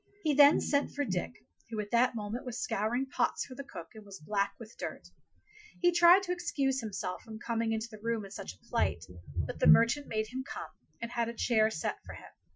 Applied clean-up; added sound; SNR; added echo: classical method Wiener filter.